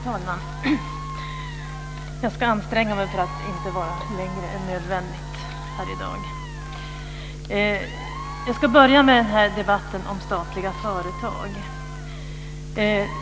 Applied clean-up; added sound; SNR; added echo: none; Applause / Crowd / Cheering; 14 dB; none.